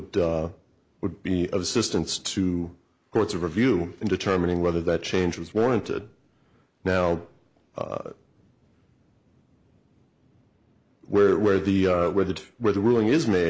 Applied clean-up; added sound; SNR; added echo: neural mask model Resemble Enhance denoiser.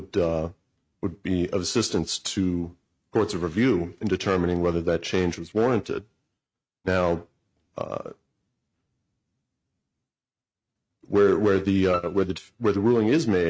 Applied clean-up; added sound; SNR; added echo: neural mask model RNNoise.